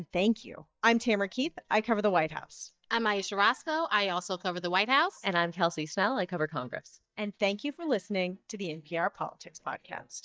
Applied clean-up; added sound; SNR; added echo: neural mask model DeepFilterNet 3.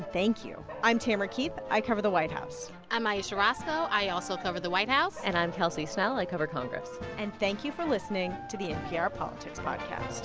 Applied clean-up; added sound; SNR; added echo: none; Dog; 13 dB; none.